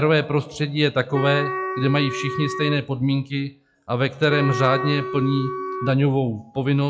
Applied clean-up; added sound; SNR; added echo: classical method log-MMSE.